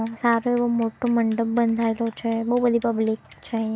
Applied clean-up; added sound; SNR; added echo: none; Bicycle; 16 dB; none.